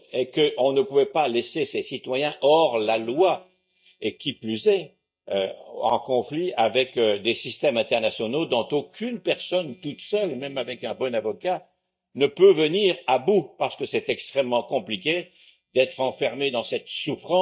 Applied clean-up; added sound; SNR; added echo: neural mask model DeepFilterNet 3.